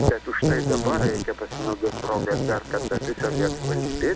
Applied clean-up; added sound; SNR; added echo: none; Insect; -1 dB; none.